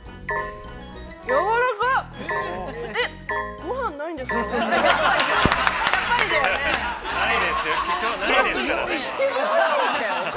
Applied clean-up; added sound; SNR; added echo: none; Crackle; 17 dB; none.